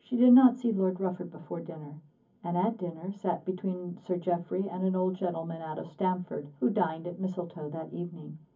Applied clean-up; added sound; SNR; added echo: none; none; none; reverberation time 0.3 s.